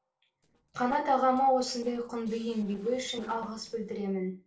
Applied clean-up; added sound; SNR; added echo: neural separator model SepFormer DNS4.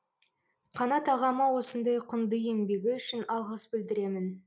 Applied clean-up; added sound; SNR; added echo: none; none; none; none.